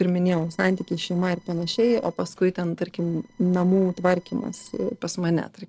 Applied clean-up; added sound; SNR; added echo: neural separator model SepFormer DNS4.